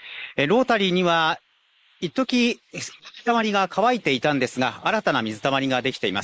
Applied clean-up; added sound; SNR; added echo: neural mask model Resemble Enhance denoiser.